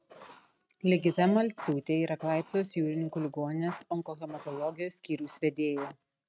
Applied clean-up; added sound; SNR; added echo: neural mask model RNNoise.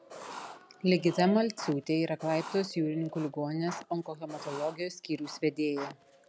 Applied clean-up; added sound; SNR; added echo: none; Writing; 16 dB; none.